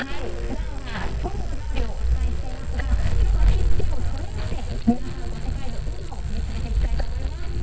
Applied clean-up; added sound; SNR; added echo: neural mask model DeepFilterNet 3.